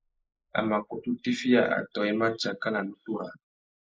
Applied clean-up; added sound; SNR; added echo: neural mask model Resemble Enhance denoiser.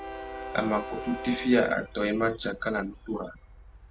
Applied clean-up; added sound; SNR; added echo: none; Train; 12 dB; none.